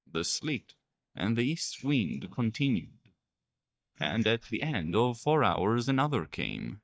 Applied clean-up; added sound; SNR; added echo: neural mask model DeepFilterNet 3.